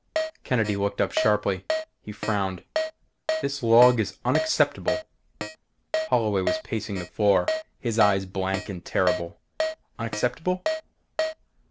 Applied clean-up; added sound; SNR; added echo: none; Keyboard (musical); 5 dB; none.